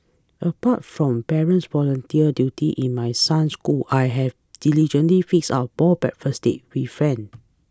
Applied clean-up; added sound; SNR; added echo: none; none; none; none.